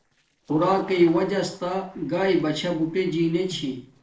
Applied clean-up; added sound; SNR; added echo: neural separator model SepFormer DNS4.